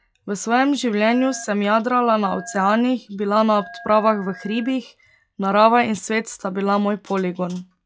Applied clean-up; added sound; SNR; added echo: classical method log-MMSE.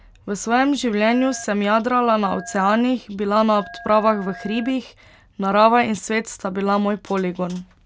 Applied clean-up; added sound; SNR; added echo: none; Telephone; 19 dB; none.